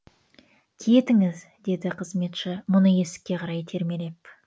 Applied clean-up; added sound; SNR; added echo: none; none; none; none.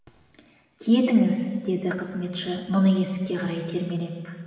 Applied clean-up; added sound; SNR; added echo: none; none; none; reverberation time 2.1 s.